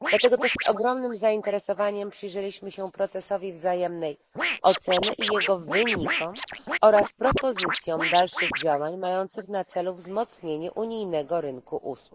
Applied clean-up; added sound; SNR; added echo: neural mask model Resemble Enhance denoiser.